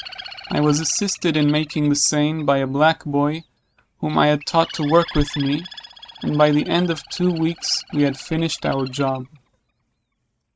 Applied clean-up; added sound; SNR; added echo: neural mask model RNNoise.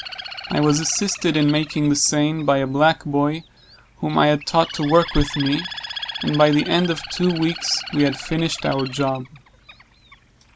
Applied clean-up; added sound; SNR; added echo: none; Bird; 14 dB; none.